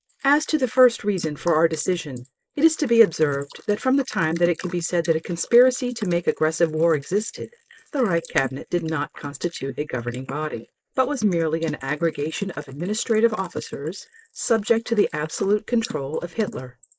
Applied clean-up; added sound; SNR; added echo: neural mask model Resemble Enhance denoiser.